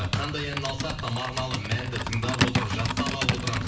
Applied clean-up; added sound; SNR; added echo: none; Computer keyboard; -1 dB; reverberation time 0.9 s.